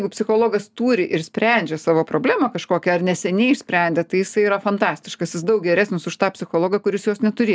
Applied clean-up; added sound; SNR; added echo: none; none; none; none.